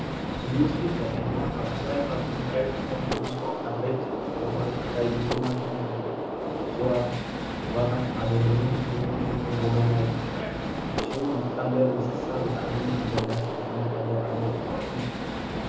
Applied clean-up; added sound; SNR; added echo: none; Gunshot, gunfire; 1 dB; reverberation time 0.6 s.